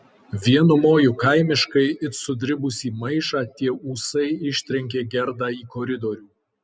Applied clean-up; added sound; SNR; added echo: none; none; none; none.